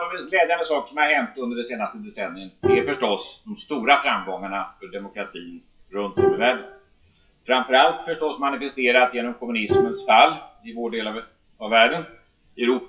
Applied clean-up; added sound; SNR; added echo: classical method WPE with log-MMSE.